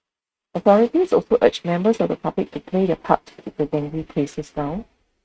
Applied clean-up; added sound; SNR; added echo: neural mask model RNNoise.